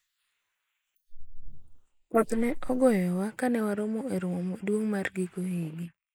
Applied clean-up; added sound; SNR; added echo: neural mask model Resemble Enhance denoiser.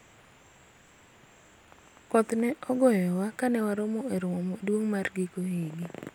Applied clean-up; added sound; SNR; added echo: none; none; none; none.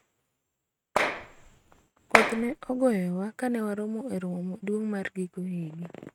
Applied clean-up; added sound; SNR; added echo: neural mask model RNNoise.